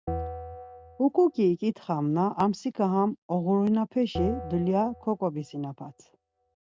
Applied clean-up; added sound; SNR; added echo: none; Bell; 12 dB; none.